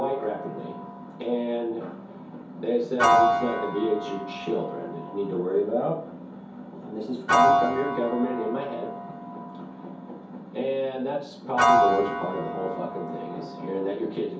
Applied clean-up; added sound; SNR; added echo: none; Piano; -1 dB; reverberation time 0.6 s.